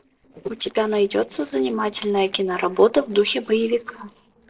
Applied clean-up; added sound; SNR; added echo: neural separator model SepFormer DNS4.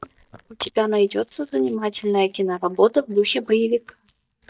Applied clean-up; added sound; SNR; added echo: neural mask model DeepFilterNet 3.